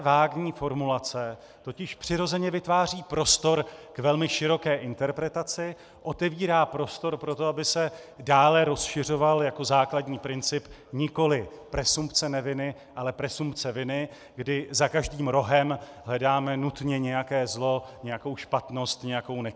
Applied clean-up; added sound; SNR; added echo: none; none; none; none.